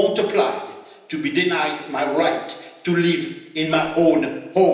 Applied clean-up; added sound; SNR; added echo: none; Wind instrument, woodwind instrument; 14 dB; reverberation time 0.9 s.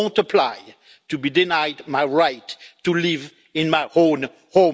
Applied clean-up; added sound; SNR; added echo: none; none; none; none.